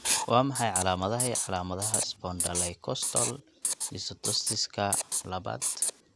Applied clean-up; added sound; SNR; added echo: none; Writing; 0 dB; none.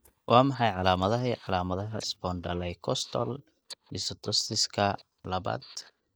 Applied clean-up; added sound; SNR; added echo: neural mask model DeepFilterNet 3.